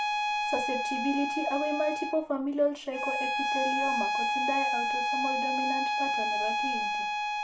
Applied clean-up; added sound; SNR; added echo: none; Bowed string instrument; -3 dB; reverberation time 0.3 s.